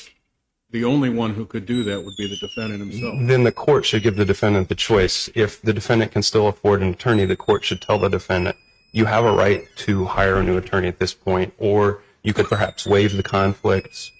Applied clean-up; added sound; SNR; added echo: neural mask model RNNoise.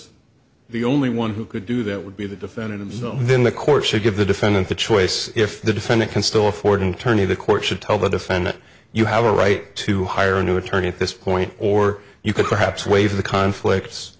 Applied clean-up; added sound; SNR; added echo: none; none; none; none.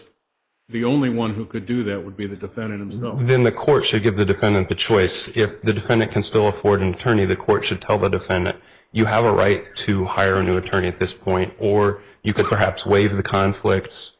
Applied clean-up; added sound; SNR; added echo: neural mask model Resemble Enhance denoiser.